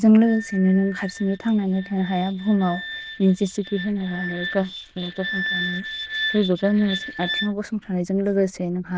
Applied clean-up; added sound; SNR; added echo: neural diffusion model UNIVERSE++.